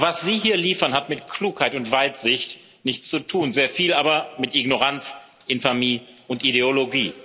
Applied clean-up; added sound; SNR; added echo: none; none; none; none.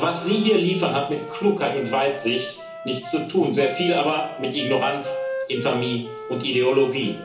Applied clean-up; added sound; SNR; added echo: none; Wind instrument, woodwind instrument; 11 dB; reverberation time 0.8 s.